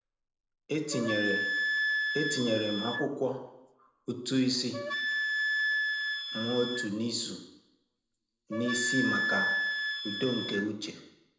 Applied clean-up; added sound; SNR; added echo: none; Wind instrument, woodwind instrument; 0 dB; reverberation time 0.8 s.